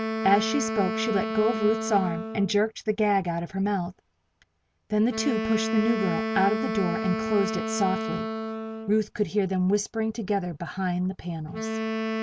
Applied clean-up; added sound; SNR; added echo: none; Wind instrument, woodwind instrument; 5 dB; none.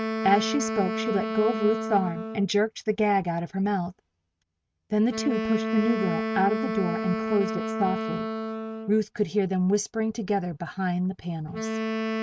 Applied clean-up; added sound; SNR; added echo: neural mask model RNNoise.